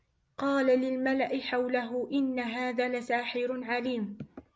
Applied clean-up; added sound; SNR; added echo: none; none; none; none.